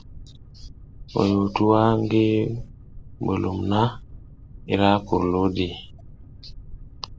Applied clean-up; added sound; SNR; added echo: none; Boat, Water vehicle; 17 dB; none.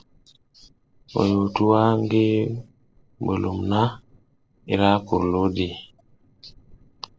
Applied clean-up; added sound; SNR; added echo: neural separator model SepFormer DNS4.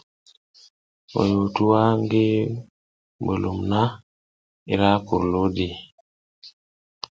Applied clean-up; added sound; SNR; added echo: none; none; none; none.